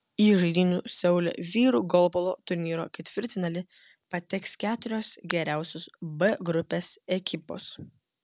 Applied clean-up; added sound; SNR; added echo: none; none; none; none.